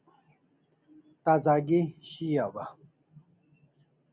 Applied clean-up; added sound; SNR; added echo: none; none; none; none.